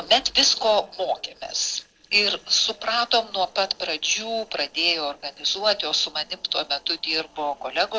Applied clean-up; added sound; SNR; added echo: neural separator model SepFormer DNS4.